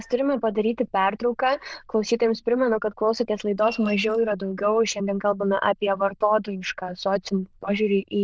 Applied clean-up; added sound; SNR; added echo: neural diffusion model UNIVERSE++.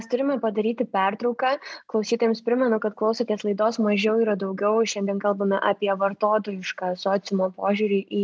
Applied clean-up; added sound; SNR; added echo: none; none; none; none.